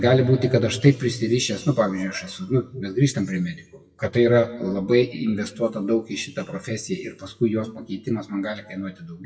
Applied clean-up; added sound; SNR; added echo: classical method WPE with log-MMSE.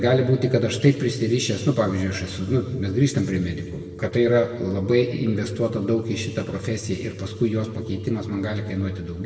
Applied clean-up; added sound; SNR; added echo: none; Telephone; 20 dB; reverberation time 1.6 s.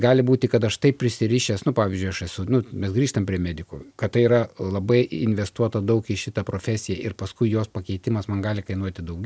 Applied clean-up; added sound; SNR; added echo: none; none; none; none.